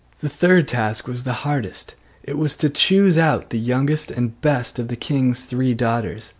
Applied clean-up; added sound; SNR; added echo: none; none; none; none.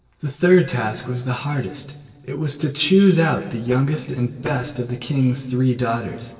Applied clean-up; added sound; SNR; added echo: neural separator model SepFormer DNS4.